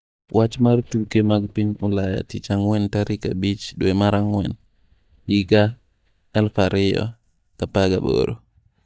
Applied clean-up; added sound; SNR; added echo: neural mask model DeepFilterNet 3.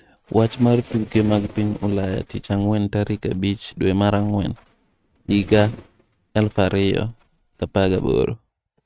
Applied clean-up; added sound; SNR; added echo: neural mask model RNNoise.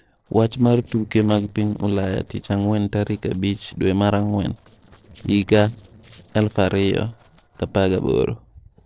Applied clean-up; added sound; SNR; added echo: neural separator model SepFormer DNS4.